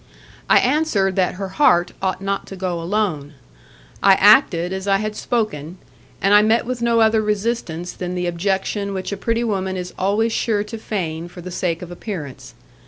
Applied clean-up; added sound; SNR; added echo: none; none; none; none.